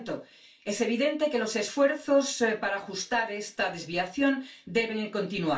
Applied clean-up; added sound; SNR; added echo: none; none; none; reverberation time 0.2 s.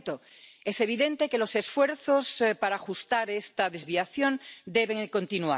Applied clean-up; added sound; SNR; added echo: none; none; none; none.